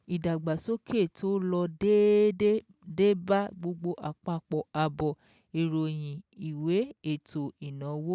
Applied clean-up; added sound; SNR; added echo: none; none; none; none.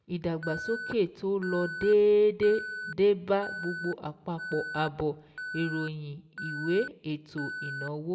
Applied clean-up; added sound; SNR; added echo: none; Alarm; 11 dB; reverberation time 1.2 s.